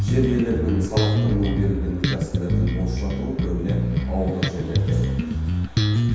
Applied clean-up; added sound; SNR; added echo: none; Bass guitar; -4 dB; reverberation time 1.2 s.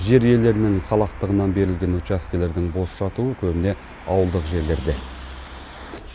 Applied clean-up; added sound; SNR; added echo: none; none; none; none.